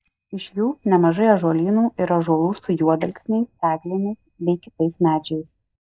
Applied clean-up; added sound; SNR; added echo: neural mask model DeepFilterNet 3.